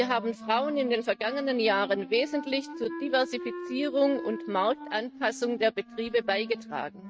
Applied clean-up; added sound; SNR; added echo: neural mask model RNNoise.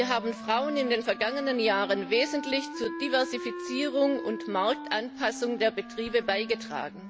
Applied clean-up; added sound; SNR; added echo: none; Wind instrument, woodwind instrument; 10 dB; none.